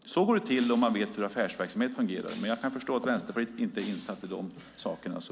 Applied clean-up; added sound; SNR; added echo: none; Shatter; 19 dB; none.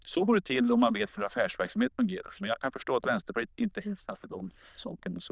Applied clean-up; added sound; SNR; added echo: neural diffusion model UNIVERSE++.